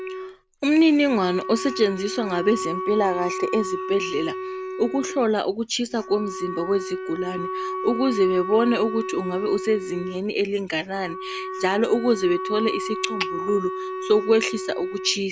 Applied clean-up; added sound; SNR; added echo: none; Wind instrument, woodwind instrument; 8 dB; none.